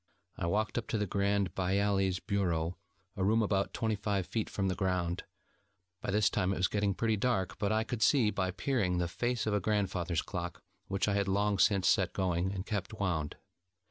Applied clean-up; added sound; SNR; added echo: none; none; none; none.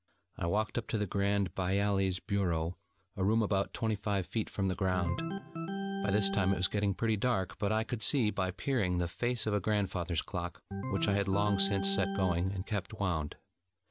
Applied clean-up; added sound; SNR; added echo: none; Organ; 6 dB; none.